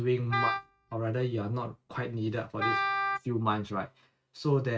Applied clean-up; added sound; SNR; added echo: neural mask model RNNoise.